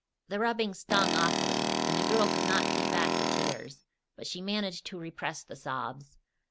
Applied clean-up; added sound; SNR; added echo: none; Tools; -5 dB; none.